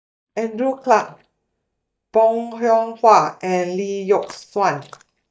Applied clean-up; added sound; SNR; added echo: neural mask model DeepFilterNet 3.